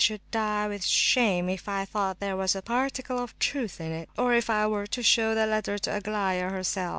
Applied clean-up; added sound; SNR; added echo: none; none; none; none.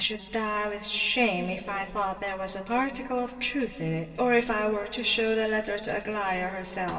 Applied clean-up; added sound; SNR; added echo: none; Bell; 15 dB; reverberation time 2.4 s.